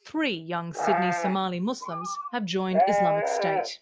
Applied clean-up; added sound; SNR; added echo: classical method log-MMSE.